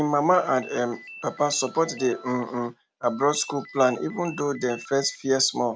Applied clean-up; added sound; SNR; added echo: none; Ringtone; 19 dB; none.